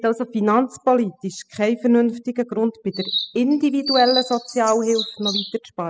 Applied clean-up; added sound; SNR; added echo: classical method spectral subtraction.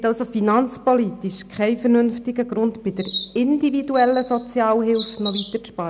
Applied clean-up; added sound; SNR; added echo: none; Chirp, tweet; 8 dB; none.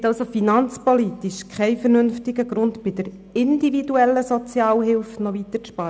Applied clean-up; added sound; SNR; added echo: none; none; none; none.